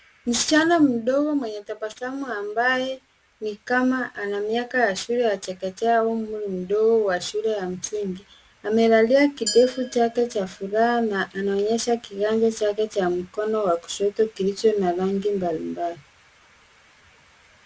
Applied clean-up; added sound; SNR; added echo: none; Glass; 15 dB; none.